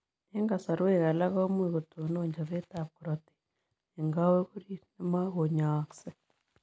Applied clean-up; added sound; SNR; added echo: none; none; none; none.